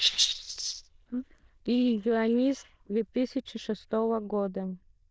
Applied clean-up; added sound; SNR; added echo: neural diffusion model UNIVERSE++.